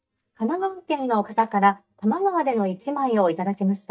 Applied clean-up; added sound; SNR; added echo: neural mask model DeepFilterNet 3.